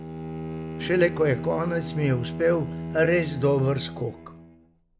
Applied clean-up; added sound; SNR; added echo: none; Bowed string instrument; 8 dB; none.